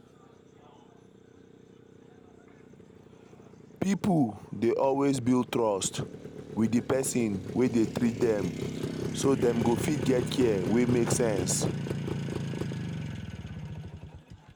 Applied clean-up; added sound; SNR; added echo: none; Motorcycle; 6 dB; none.